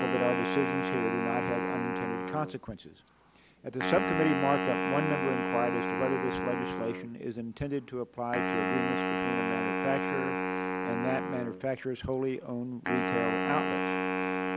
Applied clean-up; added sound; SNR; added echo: none; Wind instrument, woodwind instrument; -1 dB; none.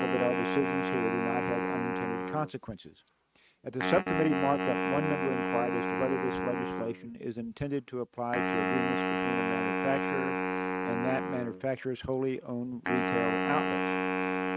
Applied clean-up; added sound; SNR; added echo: neural mask model RNNoise.